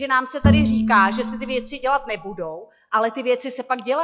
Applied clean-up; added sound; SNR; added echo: classical method log-MMSE.